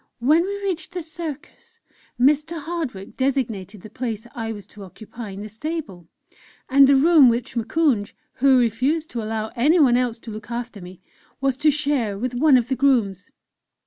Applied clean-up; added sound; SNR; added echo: none; none; none; none.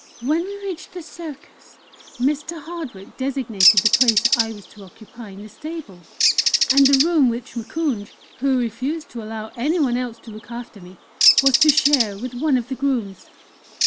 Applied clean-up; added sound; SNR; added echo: none; Bird; 1 dB; none.